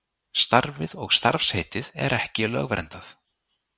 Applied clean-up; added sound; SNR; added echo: none; none; none; none.